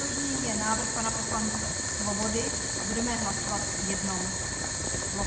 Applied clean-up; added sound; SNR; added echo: none; Boiling; -4 dB; reverberation time 1.4 s.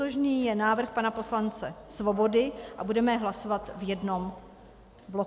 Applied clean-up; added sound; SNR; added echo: none; none; none; none.